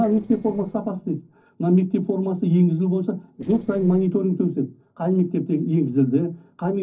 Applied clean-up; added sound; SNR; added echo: neural separator model SepFormer DNS4.